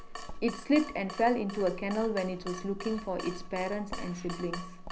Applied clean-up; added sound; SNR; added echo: none; Drip / Water tap, faucet + Writing; 9 dB; none.